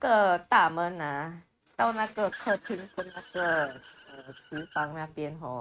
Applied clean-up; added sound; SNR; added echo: neural mask model RNNoise.